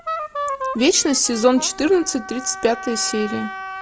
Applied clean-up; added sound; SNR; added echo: none; Wind instrument, woodwind instrument; 9 dB; none.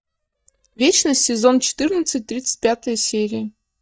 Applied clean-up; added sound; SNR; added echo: neural mask model DeepFilterNet 3.